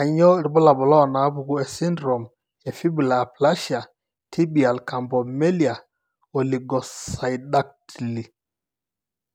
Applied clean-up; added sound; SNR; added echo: none; none; none; none.